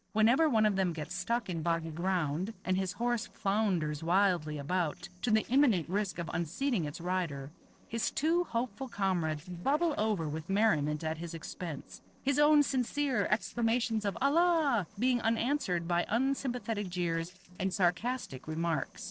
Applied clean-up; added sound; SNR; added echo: neural separator model SepFormer DNS4.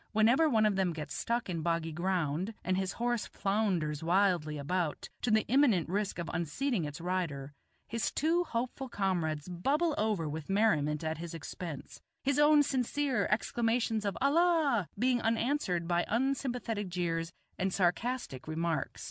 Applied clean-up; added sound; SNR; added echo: none; none; none; none.